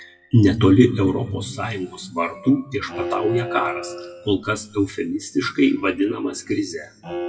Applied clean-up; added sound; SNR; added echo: classical method WPE with log-MMSE.